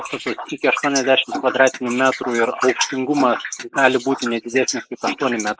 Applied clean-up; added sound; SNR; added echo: neural mask model Resemble Enhance denoiser.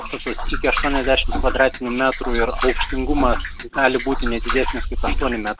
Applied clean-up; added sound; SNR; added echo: none; Liquid; 1 dB; none.